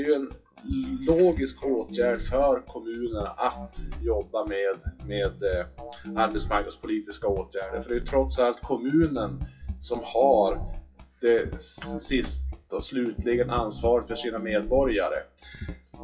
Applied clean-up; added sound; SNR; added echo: classical method WPE with log-MMSE.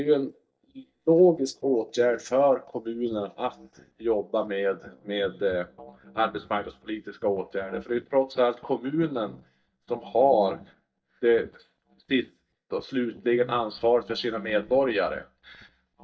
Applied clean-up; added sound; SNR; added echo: neural mask model DeepFilterNet 3.